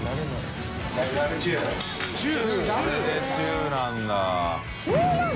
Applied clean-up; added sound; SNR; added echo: none; none; none; none.